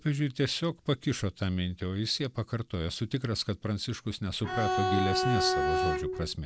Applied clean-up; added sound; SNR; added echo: none; Bowed string instrument; -2 dB; none.